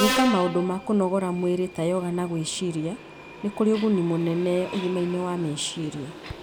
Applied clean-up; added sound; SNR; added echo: none; Subway, metro, underground; 9 dB; none.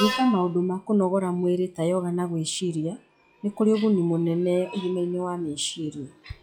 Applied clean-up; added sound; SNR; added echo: classical method log-MMSE.